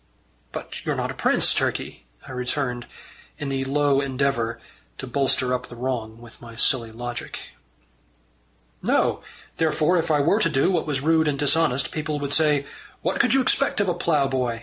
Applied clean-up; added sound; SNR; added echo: none; none; none; none.